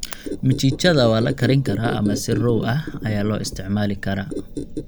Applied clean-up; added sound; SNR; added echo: none; Squeak; 8 dB; none.